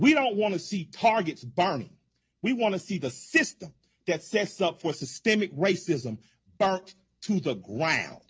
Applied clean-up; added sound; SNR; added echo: none; none; none; none.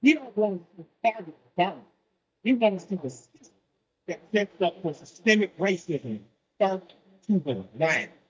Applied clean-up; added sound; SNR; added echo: neural mask model DeepFilterNet 3.